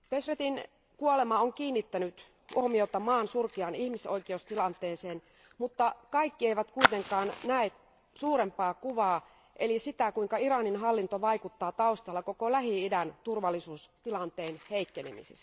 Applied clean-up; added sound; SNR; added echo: none; Fire; 10 dB; none.